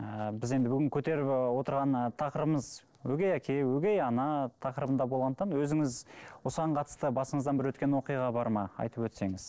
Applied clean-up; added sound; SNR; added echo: neural separator model SepFormer DNS4.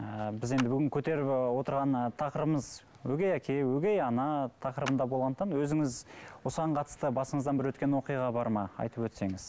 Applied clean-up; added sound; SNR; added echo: none; Clapping; 16 dB; none.